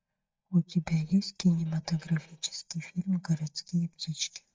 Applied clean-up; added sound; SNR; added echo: neural mask model DeepFilterNet 3.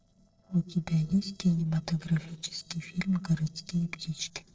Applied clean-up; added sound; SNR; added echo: neural separator model SepFormer DNS4.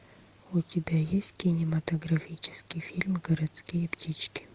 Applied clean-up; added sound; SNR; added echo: none; none; none; none.